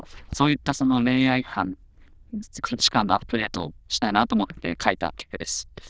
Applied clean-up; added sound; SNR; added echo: neural diffusion model UNIVERSE++.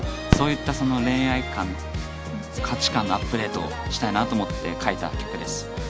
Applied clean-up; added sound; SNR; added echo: none; Fireworks; 4 dB; none.